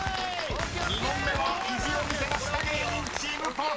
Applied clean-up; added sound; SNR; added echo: none; none; none; none.